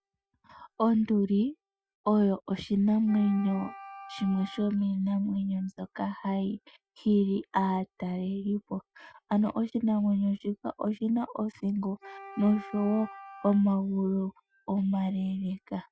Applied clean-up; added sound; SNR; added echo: classical method Wiener filter.